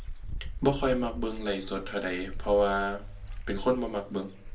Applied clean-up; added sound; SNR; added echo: none; Bird / Dog; 7 dB; reverberation time 0.2 s.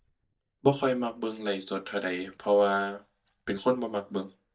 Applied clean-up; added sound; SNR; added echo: neural mask model DeepFilterNet 3.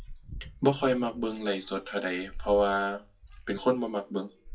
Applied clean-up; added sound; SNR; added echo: classical method WPE with log-MMSE.